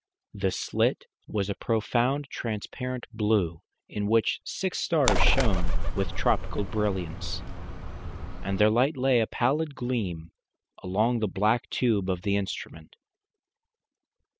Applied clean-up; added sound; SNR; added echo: none; Bird; -4 dB; none.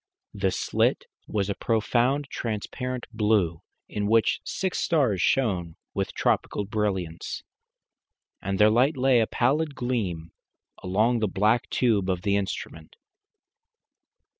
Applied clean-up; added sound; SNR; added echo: none; none; none; none.